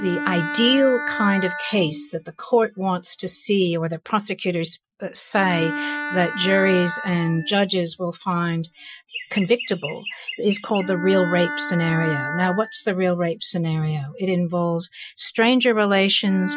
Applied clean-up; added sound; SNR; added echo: classical method Wiener filter.